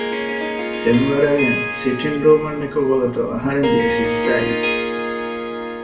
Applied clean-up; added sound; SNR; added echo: none; Harp; 3 dB; reverberation time 0.7 s.